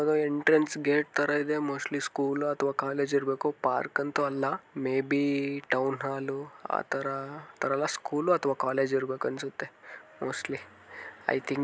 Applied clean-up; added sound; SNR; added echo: none; none; none; none.